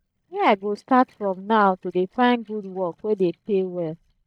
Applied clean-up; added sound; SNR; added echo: neural mask model DeepFilterNet 3.